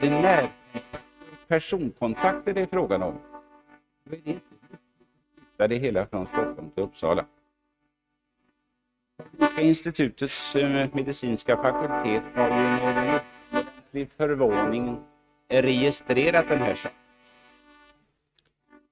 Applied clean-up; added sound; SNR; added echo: neural mask model RNNoise.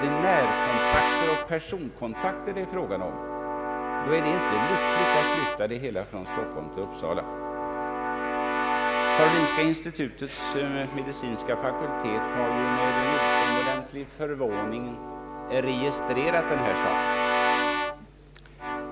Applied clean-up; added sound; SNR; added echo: none; Keyboard (musical) / Brass instrument; -2 dB; none.